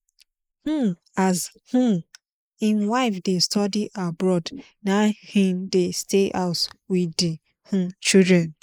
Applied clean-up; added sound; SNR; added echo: neural mask model Resemble Enhance denoiser.